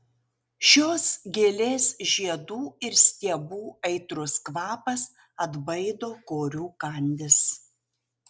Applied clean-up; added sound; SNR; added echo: none; none; none; none.